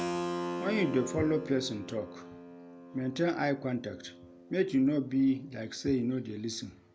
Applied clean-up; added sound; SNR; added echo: none; Keyboard (musical); 9 dB; none.